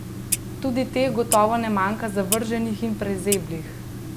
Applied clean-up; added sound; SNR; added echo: none; Clock; 6 dB; none.